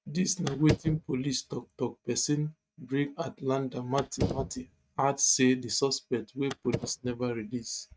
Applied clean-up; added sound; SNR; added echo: neural mask model RNNoise.